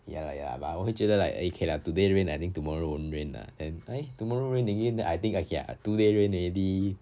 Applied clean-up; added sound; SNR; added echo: none; none; none; none.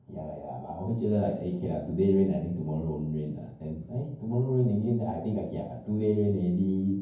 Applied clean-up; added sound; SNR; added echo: none; none; none; reverberation time 0.9 s.